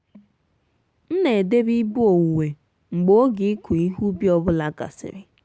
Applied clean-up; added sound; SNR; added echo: none; none; none; none.